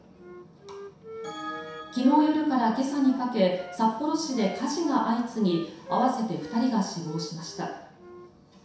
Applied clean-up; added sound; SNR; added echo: none; Wind instrument, woodwind instrument; 16 dB; reverberation time 0.7 s.